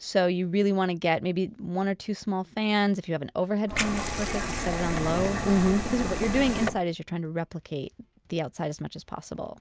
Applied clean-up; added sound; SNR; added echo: none; Liquid; 2 dB; none.